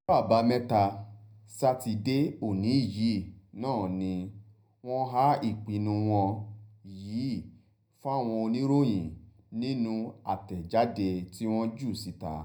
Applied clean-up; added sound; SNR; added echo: none; none; none; reverberation time 0.3 s.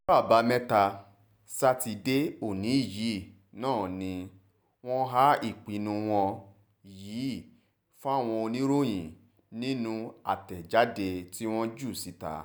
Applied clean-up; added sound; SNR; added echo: none; none; none; none.